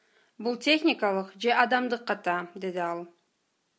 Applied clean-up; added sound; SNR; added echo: none; none; none; none.